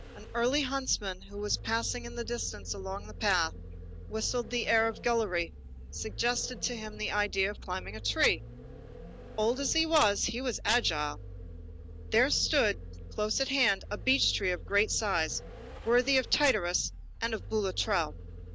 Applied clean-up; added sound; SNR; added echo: none; Vehicle; 12 dB; none.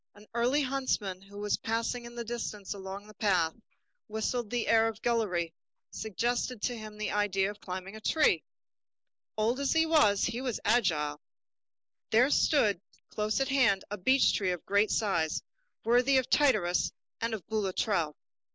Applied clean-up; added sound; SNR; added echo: none; none; none; none.